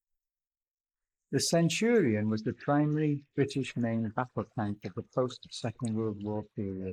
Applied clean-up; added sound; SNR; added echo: neural mask model Resemble Enhance denoiser.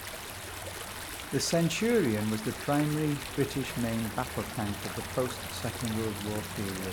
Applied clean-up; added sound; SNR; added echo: none; Stream; 7 dB; none.